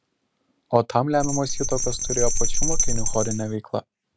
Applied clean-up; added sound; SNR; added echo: none; Bell; -4 dB; none.